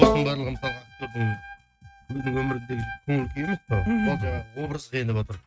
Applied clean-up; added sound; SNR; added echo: neural mask model RNNoise.